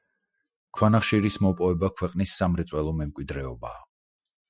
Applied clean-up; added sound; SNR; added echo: classical method Wiener filter.